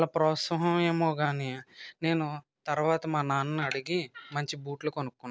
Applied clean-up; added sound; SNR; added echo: none; none; none; none.